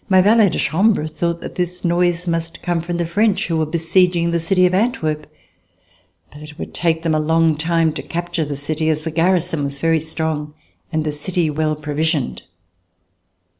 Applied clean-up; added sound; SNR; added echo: none; none; none; none.